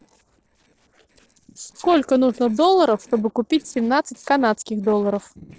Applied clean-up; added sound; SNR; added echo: neural separator model SepFormer DNS4.